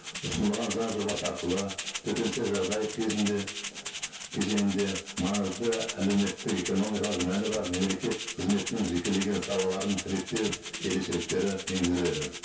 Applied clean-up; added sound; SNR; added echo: none; Rattle (instrument); 8 dB; reverberation time 0.2 s.